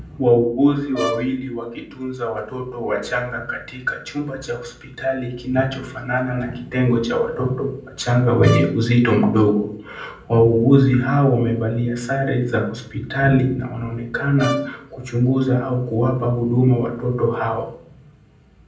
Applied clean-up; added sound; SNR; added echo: none; Brass instrument; 10 dB; reverberation time 0.6 s.